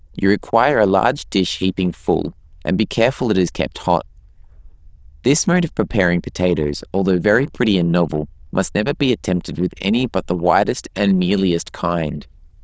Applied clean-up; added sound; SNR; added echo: neural diffusion model UNIVERSE++.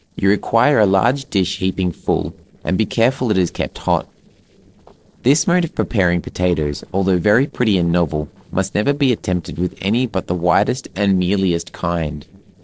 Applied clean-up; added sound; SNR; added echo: neural separator model SepFormer DNS4.